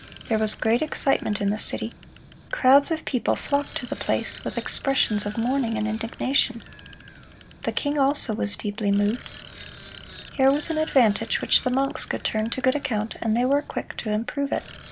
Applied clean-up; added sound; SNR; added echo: none; Bicycle; 17 dB; none.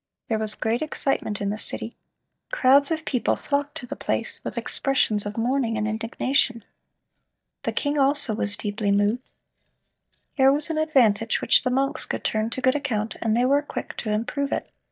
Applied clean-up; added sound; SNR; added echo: neural mask model DeepFilterNet 3.